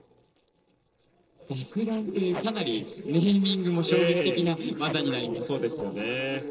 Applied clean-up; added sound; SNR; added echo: neural separator model SepFormer DNS4.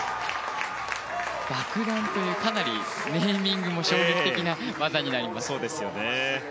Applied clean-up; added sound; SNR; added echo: none; none; none; none.